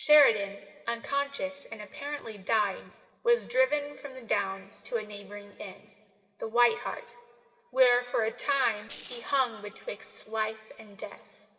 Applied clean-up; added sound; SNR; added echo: neural separator model SepFormer DNS4.